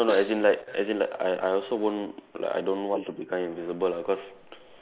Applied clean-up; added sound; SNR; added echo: neural mask model Resemble Enhance denoiser.